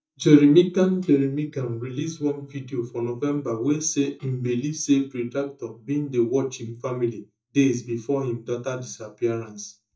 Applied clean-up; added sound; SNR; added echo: neural mask model DeepFilterNet 3.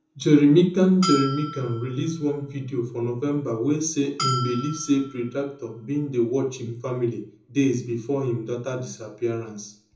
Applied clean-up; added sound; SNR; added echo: none; Bell; 10 dB; reverberation time 0.6 s.